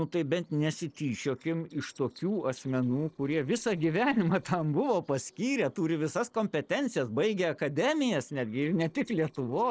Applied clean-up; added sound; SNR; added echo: neural separator model SepFormer DNS4.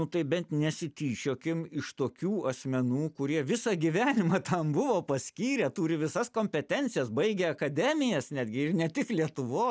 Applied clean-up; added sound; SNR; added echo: none; none; none; none.